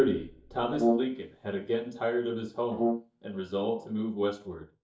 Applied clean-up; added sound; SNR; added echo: neural mask model DeepFilterNet 3.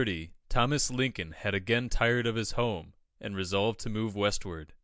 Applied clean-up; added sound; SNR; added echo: none; none; none; none.